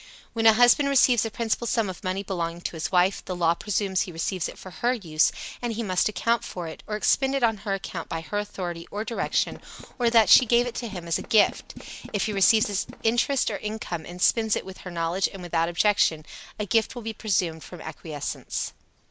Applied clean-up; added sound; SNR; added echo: none; Tools; 16 dB; none.